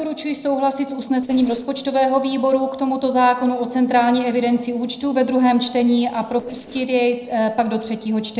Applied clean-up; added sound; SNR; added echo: neural separator model SepFormer DNS4.